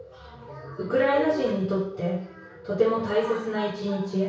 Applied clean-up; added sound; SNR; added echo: none; none; none; reverberation time 0.6 s.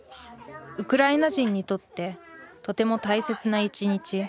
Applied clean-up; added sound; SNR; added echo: none; none; none; none.